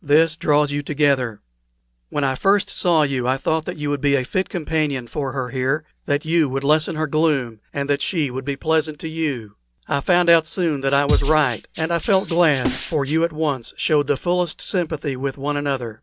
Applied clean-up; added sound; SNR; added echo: none; Drum kit; 4 dB; none.